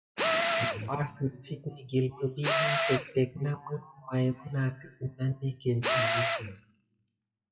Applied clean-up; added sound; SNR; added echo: classical method WPE with log-MMSE.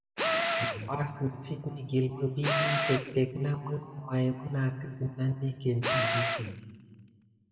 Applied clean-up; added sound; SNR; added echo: none; Tools; -1 dB; reverberation time 2.1 s.